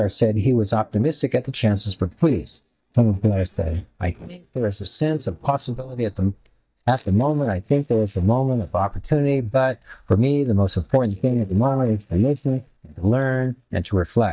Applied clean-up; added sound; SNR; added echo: neural mask model DeepFilterNet 3.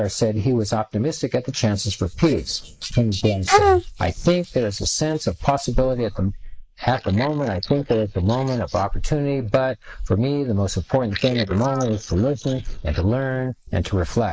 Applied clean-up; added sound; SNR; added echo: neural mask model Resemble Enhance denoiser.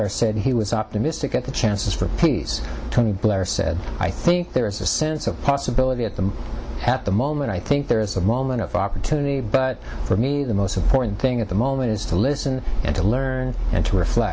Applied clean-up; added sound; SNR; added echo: none; none; none; none.